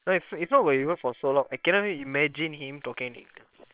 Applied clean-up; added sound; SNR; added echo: neural separator model SepFormer WHAM!.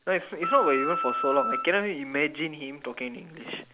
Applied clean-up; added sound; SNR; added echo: none; Wind instrument, woodwind instrument; 2 dB; none.